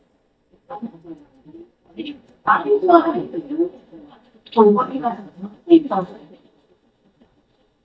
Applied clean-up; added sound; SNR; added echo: neural mask model DeepFilterNet 3.